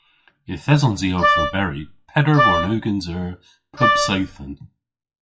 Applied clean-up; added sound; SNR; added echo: classical method WPE with log-MMSE.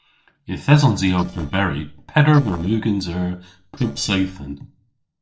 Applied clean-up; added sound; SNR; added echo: neural separator model SepFormer DNS4.